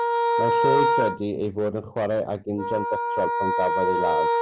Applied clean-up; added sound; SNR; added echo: none; Wind instrument, woodwind instrument; -3 dB; none.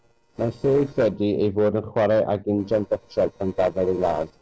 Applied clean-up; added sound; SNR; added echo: neural separator model SepFormer DNS4.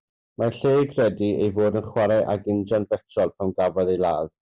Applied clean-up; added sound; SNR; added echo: none; none; none; none.